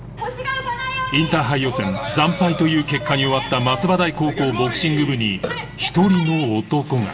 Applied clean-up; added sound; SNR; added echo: none; Burping, eructation; 14 dB; reverberation time 2.3 s.